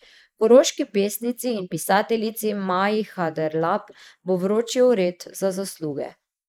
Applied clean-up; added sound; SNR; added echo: neural mask model Resemble Enhance denoiser.